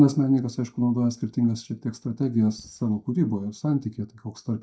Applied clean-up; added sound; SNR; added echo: neural mask model DeepFilterNet 3.